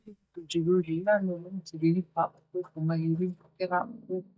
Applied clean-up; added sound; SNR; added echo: neural mask model DeepFilterNet 3.